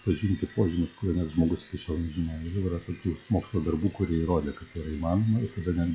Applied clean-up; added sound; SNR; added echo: classical method log-MMSE.